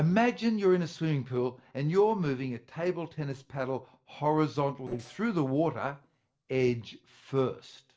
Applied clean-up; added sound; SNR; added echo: neural separator model SepFormer DNS4.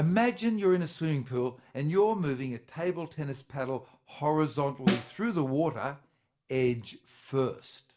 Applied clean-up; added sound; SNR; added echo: none; Snare drum; 5 dB; reverberation time 0.3 s.